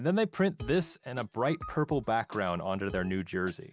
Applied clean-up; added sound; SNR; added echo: none; none; none; none.